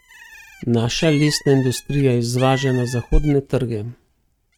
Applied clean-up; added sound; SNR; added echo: neural mask model RNNoise.